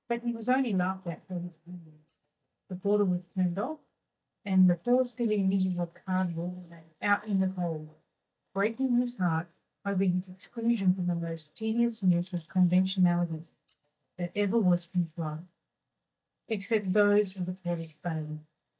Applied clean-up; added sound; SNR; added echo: neural mask model DeepFilterNet 3.